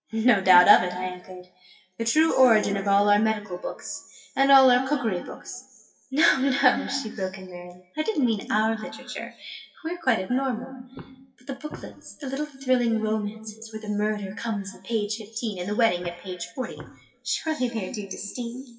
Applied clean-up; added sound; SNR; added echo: classical method WPE with log-MMSE.